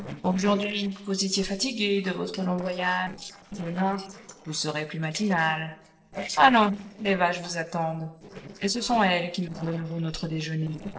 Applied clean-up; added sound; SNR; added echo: neural separator model SepFormer DNS4.